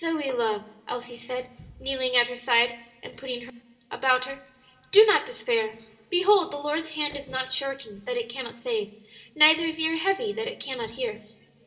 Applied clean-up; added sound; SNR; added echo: none; none; none; reverberation time 1.7 s.